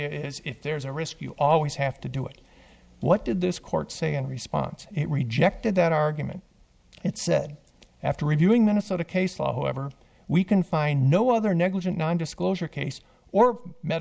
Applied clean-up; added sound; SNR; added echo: none; none; none; none.